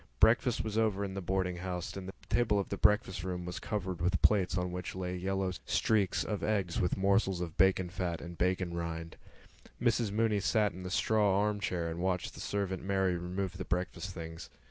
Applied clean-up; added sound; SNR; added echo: none; none; none; none.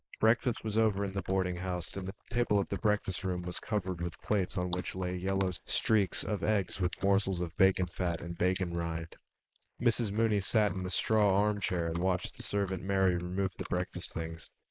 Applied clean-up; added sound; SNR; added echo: neural mask model Resemble Enhance denoiser.